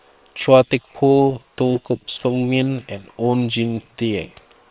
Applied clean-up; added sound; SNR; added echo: neural separator model SepFormer WHAM!.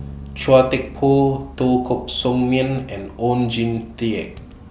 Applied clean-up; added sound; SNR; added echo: none; Bass guitar; 19 dB; none.